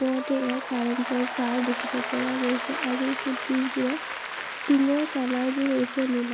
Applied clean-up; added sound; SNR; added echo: none; Applause; 6 dB; none.